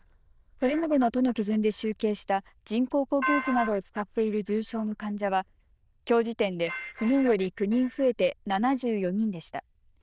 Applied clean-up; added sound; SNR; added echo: neural diffusion model UNIVERSE++.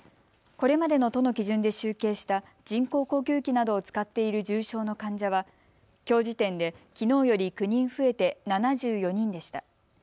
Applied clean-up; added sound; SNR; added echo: none; none; none; none.